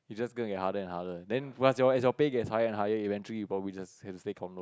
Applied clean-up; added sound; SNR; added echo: none; none; none; none.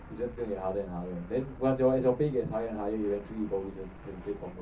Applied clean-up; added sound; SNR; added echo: none; Fixed-wing aircraft, airplane; 15 dB; reverberation time 0.3 s.